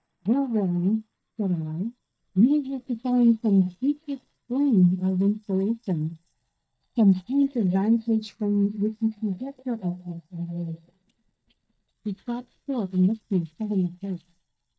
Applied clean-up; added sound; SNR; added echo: neural mask model DeepFilterNet 3.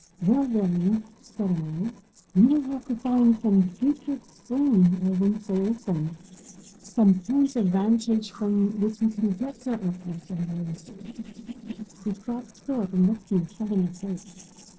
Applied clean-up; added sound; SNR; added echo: neural separator model SepFormer DNS4.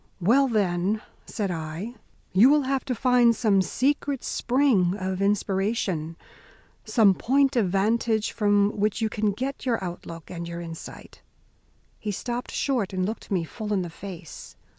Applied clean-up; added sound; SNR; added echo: none; none; none; none.